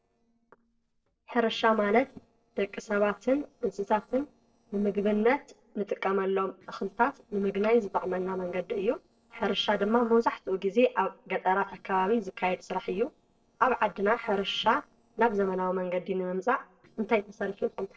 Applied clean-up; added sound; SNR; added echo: neural separator model SepFormer DNS4.